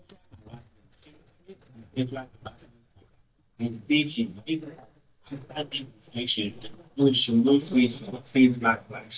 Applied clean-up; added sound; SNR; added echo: neural mask model DeepFilterNet 3.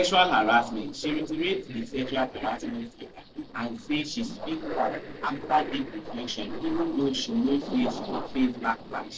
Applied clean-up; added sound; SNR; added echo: neural separator model SepFormer DNS4.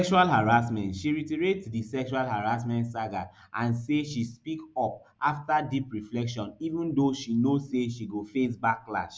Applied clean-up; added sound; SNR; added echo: none; none; none; none.